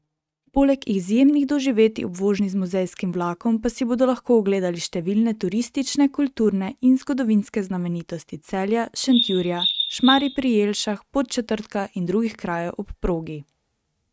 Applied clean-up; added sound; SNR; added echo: neural mask model RNNoise.